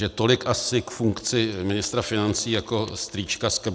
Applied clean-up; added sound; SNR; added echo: none; none; none; none.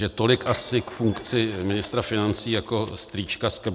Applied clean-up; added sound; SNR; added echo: none; Door / Chime; 11 dB; none.